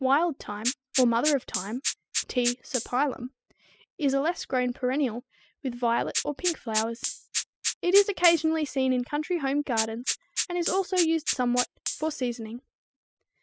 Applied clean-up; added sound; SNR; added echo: classical method spectral subtraction.